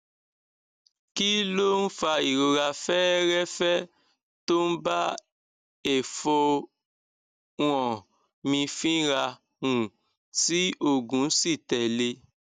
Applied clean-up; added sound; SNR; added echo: none; none; none; none.